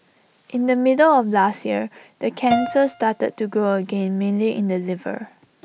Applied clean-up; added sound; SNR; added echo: none; Piano; 12 dB; none.